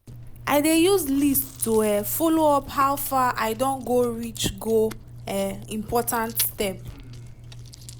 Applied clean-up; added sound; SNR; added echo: none; Chewing, mastication; 16 dB; none.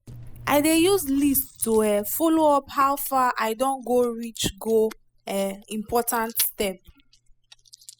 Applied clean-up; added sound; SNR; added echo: classical method spectral subtraction.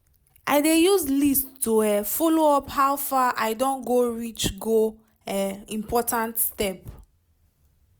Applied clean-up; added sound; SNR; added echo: none; none; none; none.